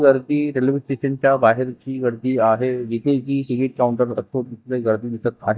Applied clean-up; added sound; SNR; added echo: neural mask model DeepFilterNet 3.